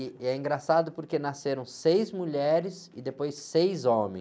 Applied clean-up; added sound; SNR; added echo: none; none; none; none.